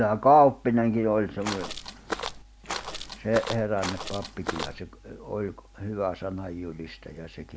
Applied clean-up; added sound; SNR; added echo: none; Walk, footsteps; 8 dB; none.